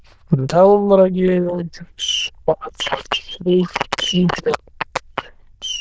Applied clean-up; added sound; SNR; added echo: neural diffusion model UNIVERSE++.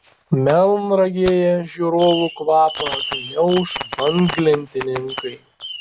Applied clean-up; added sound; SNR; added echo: none; Fireworks; 11 dB; none.